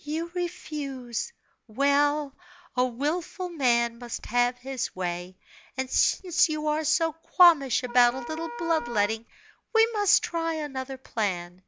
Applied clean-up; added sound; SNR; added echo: none; Wind instrument, woodwind instrument; 10 dB; none.